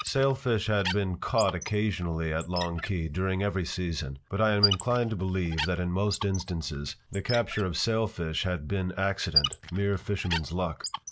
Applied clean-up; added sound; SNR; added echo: none; Squeak; 8 dB; none.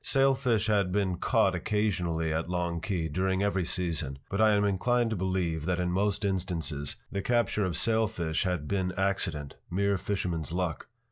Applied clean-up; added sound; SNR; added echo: none; none; none; none.